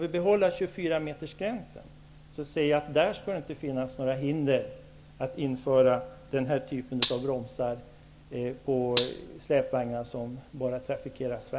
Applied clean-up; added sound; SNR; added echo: none; Gunshot, gunfire; 3 dB; none.